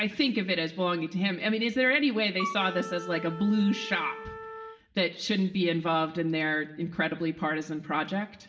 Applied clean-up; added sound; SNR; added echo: none; Wind instrument, woodwind instrument; 11 dB; reverberation time 0.8 s.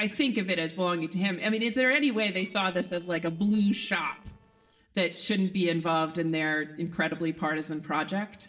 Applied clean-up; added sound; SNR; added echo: neural separator model SepFormer DNS4.